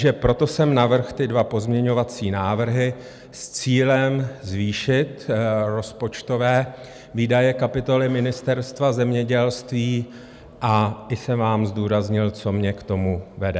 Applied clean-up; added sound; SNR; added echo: none; none; none; none.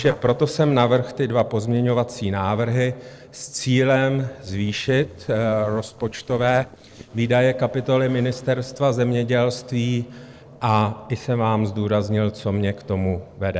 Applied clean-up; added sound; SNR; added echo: neural separator model SepFormer DNS4.